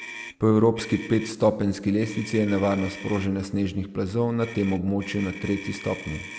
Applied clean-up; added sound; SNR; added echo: none; Motor vehicle (road); 16 dB; none.